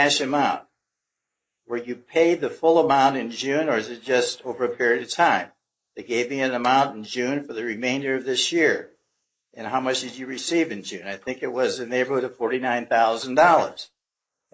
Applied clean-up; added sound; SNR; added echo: neural mask model Resemble Enhance denoiser.